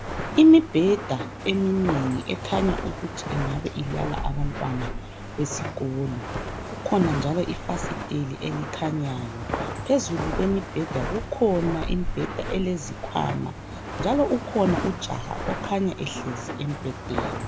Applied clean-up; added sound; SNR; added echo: none; Walk, footsteps; 6 dB; none.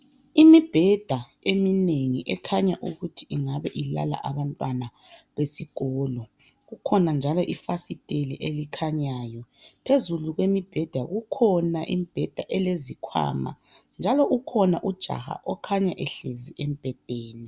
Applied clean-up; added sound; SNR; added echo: none; none; none; none.